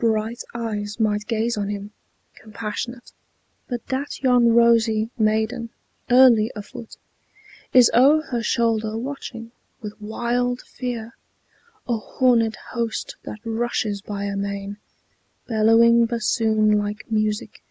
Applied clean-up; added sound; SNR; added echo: none; none; none; none.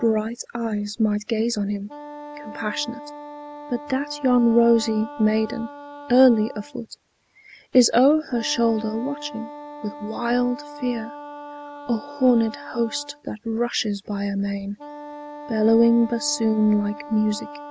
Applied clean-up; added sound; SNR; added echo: none; Wind instrument, woodwind instrument; 16 dB; none.